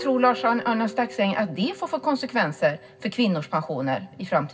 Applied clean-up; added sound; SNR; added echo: none; Guitar; 17 dB; reverberation time 0.4 s.